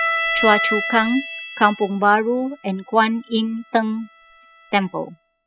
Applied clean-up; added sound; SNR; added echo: classical method spectral subtraction.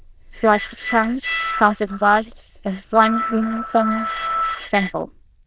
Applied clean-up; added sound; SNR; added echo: neural diffusion model UNIVERSE++.